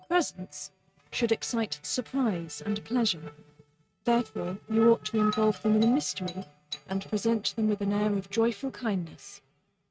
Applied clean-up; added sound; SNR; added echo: neural mask model RNNoise.